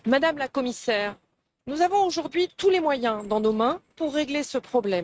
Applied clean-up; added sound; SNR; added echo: neural mask model RNNoise.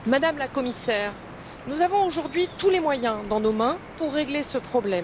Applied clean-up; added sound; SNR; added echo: none; Drip; 15 dB; none.